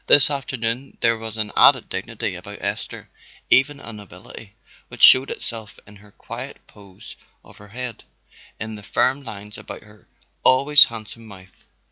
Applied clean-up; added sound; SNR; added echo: none; none; none; none.